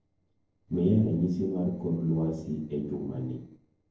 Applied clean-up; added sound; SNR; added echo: neural separator model SepFormer DNS4.